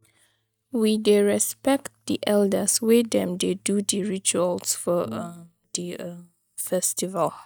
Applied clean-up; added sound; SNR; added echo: neural mask model DeepFilterNet 3.